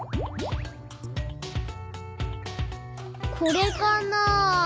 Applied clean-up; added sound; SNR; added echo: none; none; none; none.